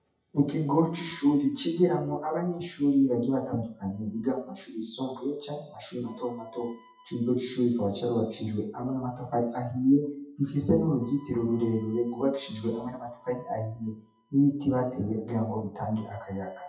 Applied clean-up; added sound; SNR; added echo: classical method WPE with log-MMSE.